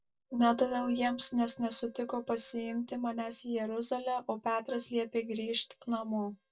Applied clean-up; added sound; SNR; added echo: neural mask model DeepFilterNet 3.